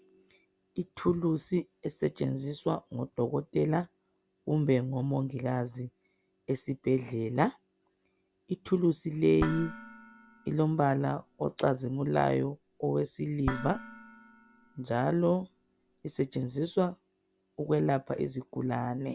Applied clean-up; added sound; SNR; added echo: none; Dishes, pots, and pans; 13 dB; none.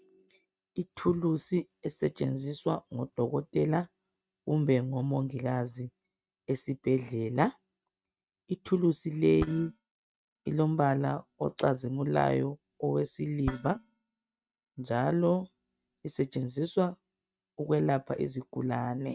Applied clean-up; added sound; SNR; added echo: neural mask model RNNoise.